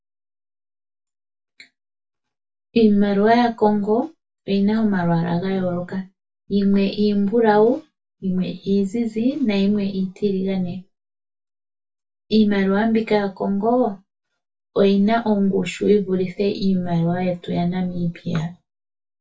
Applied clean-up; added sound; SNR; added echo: none; none; none; reverberation time 0.2 s.